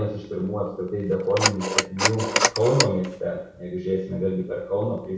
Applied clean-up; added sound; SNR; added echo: none; Telephone; 3 dB; reverberation time 0.6 s.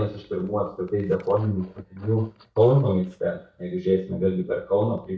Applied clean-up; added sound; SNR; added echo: neural mask model DeepFilterNet 3.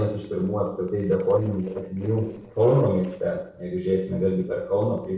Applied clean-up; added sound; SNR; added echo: neural separator model SepFormer DNS4.